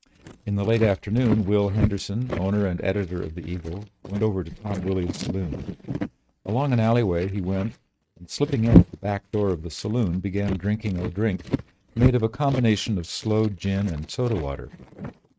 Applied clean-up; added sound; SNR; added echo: neural mask model RNNoise.